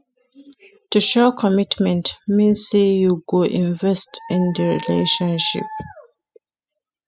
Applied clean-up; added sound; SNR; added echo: classical method spectral subtraction.